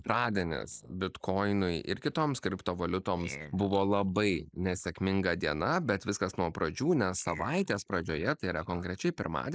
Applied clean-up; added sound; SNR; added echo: neural mask model Resemble Enhance denoiser.